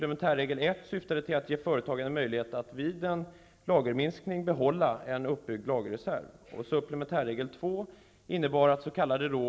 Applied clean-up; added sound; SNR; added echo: none; none; none; none.